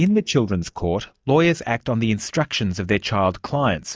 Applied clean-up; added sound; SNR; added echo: neural mask model DeepFilterNet 3.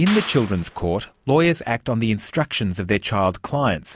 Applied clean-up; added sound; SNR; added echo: none; Clapping; 15 dB; none.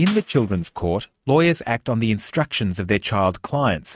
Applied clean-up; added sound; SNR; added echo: neural mask model RNNoise.